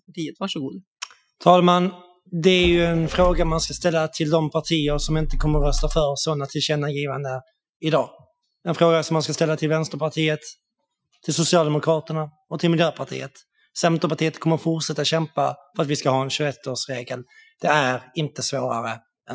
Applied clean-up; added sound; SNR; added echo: classical method Wiener filter.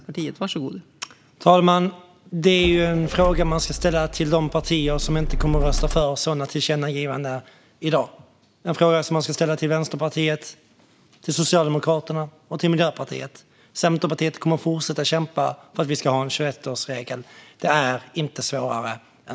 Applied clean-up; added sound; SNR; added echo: none; Motor vehicle (road); 3 dB; none.